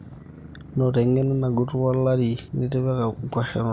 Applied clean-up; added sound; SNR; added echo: none; Motorcycle; 19 dB; none.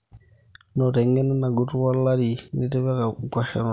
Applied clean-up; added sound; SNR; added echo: none; none; none; none.